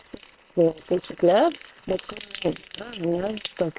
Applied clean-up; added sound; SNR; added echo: neural separator model SepFormer WHAM!.